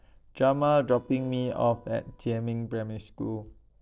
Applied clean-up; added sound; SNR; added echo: neural separator model SepFormer DNS4.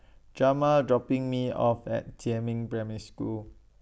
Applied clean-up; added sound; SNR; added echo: none; none; none; none.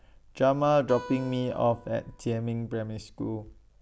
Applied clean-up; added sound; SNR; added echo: none; Acoustic guitar; 17 dB; none.